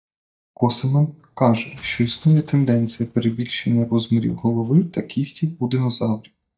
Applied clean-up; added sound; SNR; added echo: neural mask model DeepFilterNet 3.